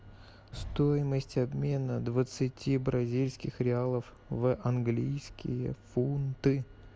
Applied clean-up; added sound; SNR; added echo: none; none; none; none.